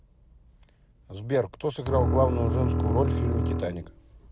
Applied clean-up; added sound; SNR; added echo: none; Bowed string instrument; -3 dB; none.